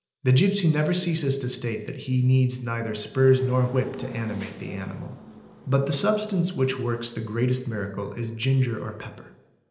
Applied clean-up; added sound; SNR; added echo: neural separator model SepFormer DNS4.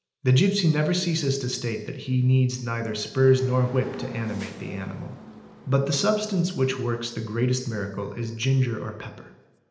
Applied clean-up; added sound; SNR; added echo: none; Hiss / Bus / Engine; 16 dB; reverberation time 0.9 s.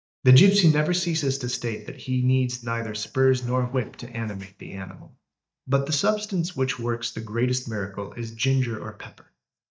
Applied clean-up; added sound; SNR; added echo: neural mask model DeepFilterNet 3.